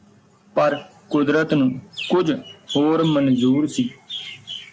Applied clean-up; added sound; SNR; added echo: none; none; none; none.